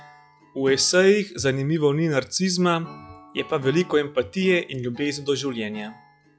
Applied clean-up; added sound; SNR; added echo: classical method log-MMSE.